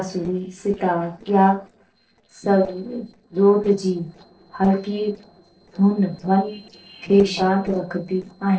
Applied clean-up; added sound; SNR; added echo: neural separator model SepFormer DNS4.